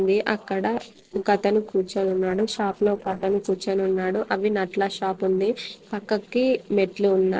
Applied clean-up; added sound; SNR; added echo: neural separator model SepFormer DNS4.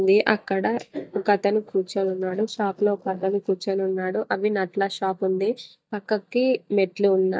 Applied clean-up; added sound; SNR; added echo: neural mask model DeepFilterNet 3.